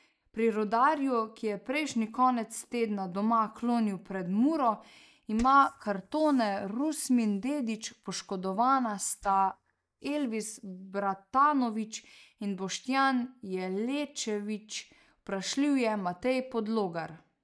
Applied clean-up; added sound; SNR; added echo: neural mask model DeepFilterNet 3.